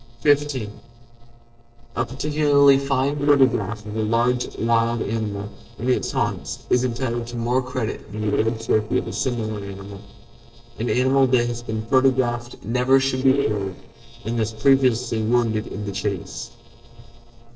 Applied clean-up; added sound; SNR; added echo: neural separator model SepFormer DNS4.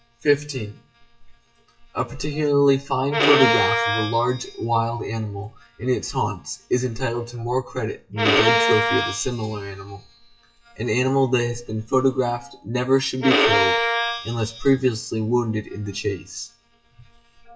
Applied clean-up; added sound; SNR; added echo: classical method WPE with log-MMSE.